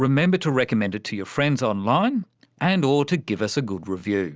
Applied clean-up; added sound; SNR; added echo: none; none; none; none.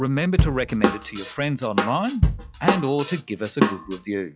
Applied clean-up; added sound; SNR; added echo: classical method log-MMSE.